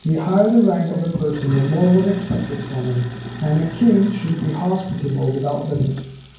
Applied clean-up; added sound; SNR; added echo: none; Sink (filling or washing); 13 dB; reverberation time 0.9 s.